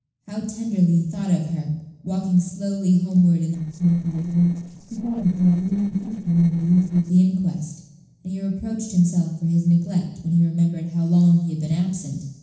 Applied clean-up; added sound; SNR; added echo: neural separator model SepFormer DNS4.